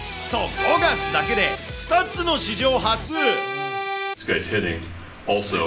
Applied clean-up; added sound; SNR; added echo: none; Accordion; 1 dB; none.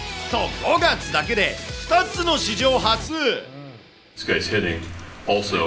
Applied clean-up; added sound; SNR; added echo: none; none; none; none.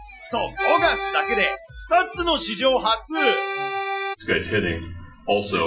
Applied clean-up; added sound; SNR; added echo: classical method Wiener filter.